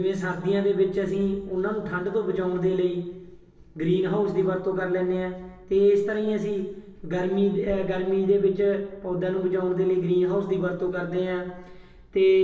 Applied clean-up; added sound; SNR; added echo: none; none; none; reverberation time 1.0 s.